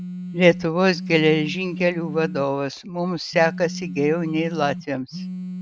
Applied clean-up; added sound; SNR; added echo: none; Telephone; 10 dB; none.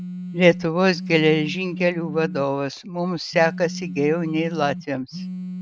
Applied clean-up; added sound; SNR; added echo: neural mask model RNNoise.